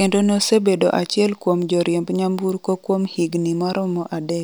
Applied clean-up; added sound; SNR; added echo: none; none; none; none.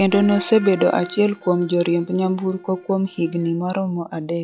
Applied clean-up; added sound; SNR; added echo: classical method log-MMSE.